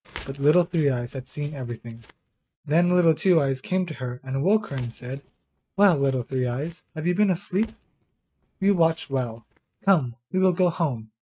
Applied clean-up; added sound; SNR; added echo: neural mask model RNNoise.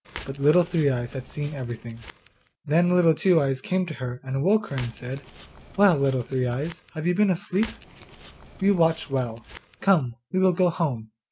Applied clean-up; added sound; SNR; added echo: none; Crackle; 19 dB; none.